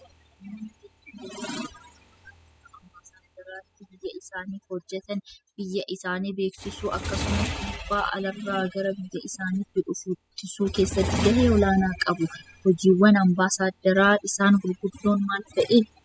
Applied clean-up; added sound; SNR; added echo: classical method spectral subtraction.